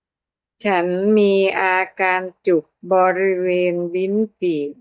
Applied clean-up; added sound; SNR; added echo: neural mask model DeepFilterNet 3.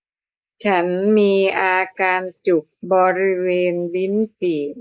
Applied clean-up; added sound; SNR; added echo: neural mask model Resemble Enhance denoiser.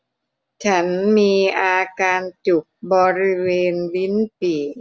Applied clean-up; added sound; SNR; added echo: none; none; none; none.